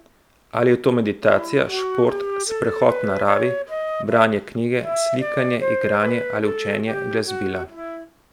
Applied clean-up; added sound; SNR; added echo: none; Wind instrument, woodwind instrument; 5 dB; none.